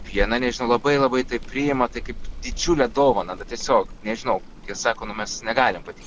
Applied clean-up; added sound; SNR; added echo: none; Rain; 11 dB; none.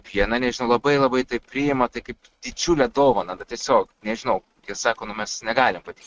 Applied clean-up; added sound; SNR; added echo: neural mask model RNNoise.